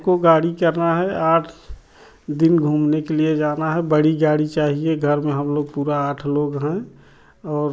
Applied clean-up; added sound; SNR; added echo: none; none; none; none.